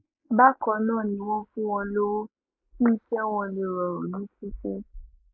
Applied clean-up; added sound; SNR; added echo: neural mask model Resemble Enhance denoiser.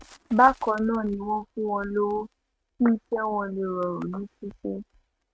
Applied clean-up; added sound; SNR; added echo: neural mask model RNNoise.